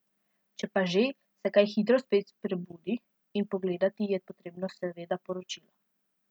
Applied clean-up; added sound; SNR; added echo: none; none; none; none.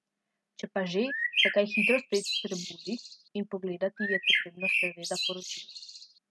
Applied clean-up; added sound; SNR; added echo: none; Bird; -2 dB; none.